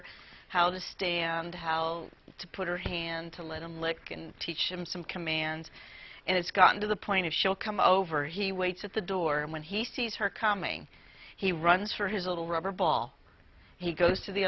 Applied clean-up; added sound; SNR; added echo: none; none; none; none.